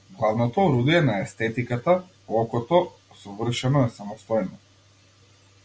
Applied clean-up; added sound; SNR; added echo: none; none; none; none.